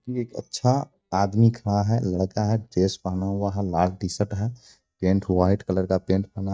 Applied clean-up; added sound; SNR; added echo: neural mask model DeepFilterNet 3.